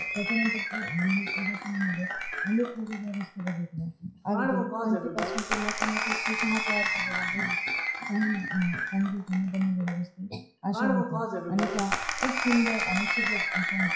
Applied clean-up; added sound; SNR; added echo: classical method WPE with log-MMSE.